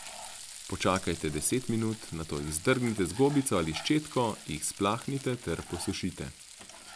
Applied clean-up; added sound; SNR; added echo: none; Frying (food); 14 dB; none.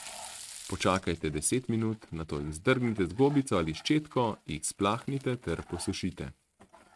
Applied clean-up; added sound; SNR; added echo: neural mask model RNNoise.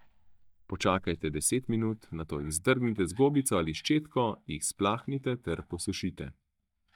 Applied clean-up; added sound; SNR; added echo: neural mask model DeepFilterNet 3.